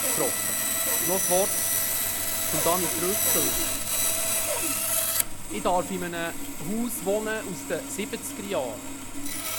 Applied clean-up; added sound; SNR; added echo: none; Sawing; -4 dB; none.